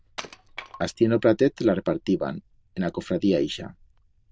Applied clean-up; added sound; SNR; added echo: neural diffusion model UNIVERSE++.